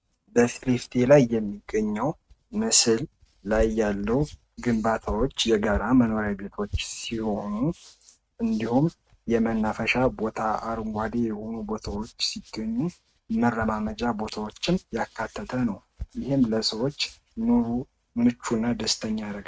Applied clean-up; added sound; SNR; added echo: neural mask model RNNoise.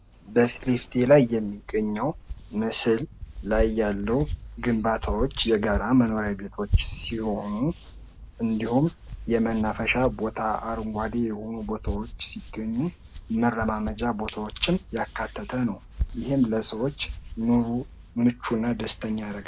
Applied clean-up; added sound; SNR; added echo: none; Hands; 10 dB; none.